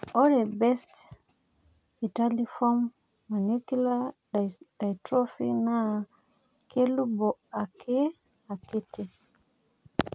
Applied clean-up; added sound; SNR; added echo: none; none; none; none.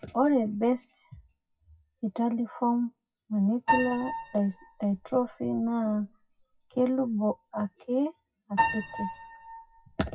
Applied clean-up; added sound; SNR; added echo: classical method WPE with log-MMSE.